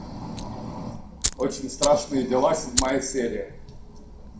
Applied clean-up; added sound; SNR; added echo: none; Fire; 7 dB; reverberation time 0.5 s.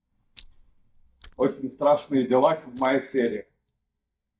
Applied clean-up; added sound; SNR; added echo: neural mask model DeepFilterNet 3.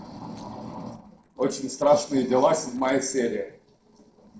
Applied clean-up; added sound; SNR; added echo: neural separator model SepFormer DNS4.